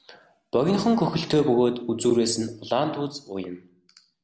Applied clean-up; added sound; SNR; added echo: none; none; none; none.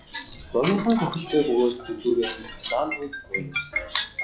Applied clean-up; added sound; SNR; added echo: classical method log-MMSE.